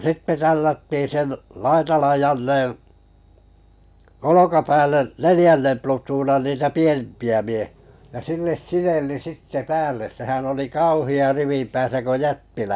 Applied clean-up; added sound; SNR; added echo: none; none; none; none.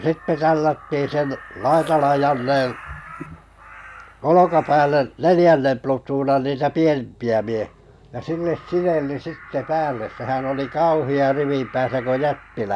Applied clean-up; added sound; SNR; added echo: none; Crow; 19 dB; none.